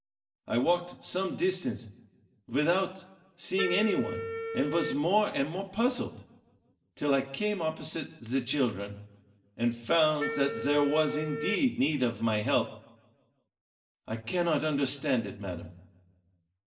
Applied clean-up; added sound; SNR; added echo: none; Wind instrument, woodwind instrument; 7 dB; reverberation time 0.8 s.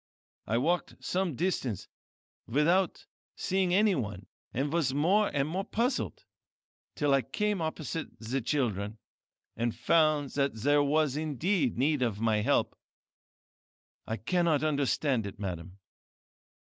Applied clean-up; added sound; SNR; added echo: none; none; none; none.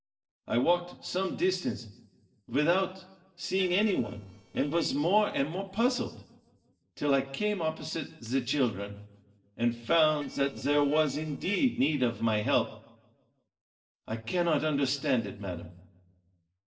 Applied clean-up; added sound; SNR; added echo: neural separator model SepFormer DNS4.